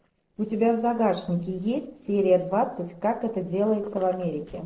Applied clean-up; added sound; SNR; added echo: neural separator model SepFormer DNS4.